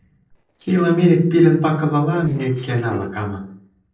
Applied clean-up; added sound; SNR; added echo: neural separator model SepFormer DNS4.